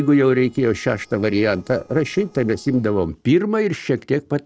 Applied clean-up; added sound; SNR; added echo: neural separator model SepFormer DNS4.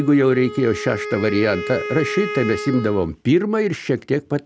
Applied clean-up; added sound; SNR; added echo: none; Wind instrument, woodwind instrument; 10 dB; none.